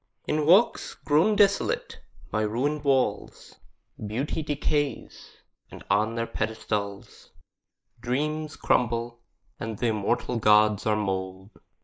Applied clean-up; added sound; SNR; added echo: neural mask model Resemble Enhance denoiser.